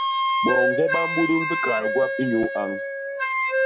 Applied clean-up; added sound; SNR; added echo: classical method log-MMSE.